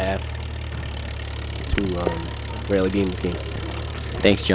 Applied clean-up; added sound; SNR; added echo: none; Engine; 4 dB; none.